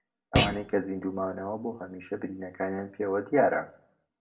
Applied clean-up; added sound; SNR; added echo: none; Thump, thud; 1 dB; reverberation time 0.4 s.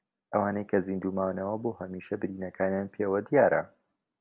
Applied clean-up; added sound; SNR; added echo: none; none; none; none.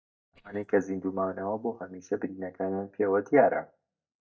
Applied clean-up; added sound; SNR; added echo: neural mask model DeepFilterNet 3.